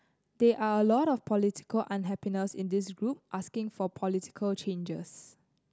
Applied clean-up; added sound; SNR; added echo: none; none; none; none.